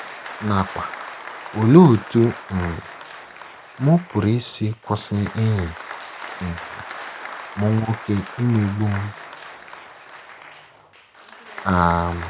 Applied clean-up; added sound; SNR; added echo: none; Applause; 15 dB; none.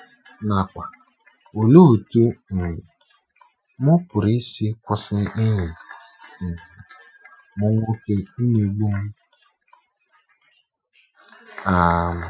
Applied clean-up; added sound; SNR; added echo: classical method Wiener filter.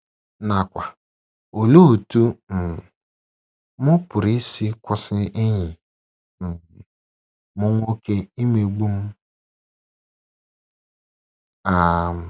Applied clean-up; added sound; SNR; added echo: none; none; none; none.